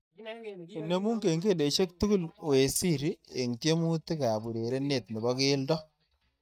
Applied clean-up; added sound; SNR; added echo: neural mask model DeepFilterNet 3.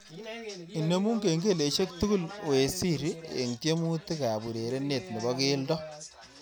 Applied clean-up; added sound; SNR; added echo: none; none; none; none.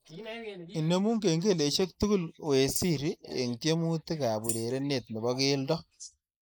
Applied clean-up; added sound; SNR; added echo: neural mask model Resemble Enhance denoiser.